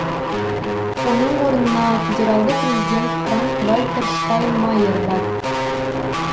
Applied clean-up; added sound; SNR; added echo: none; Guitar; 0 dB; reverberation time 0.5 s.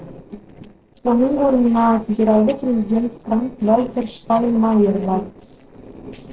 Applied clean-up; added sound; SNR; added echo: neural separator model SepFormer DNS4.